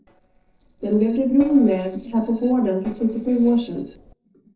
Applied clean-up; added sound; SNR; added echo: neural separator model SepFormer DNS4.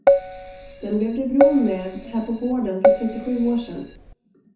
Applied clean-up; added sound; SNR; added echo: none; Keyboard (musical); -2 dB; reverberation time 0.7 s.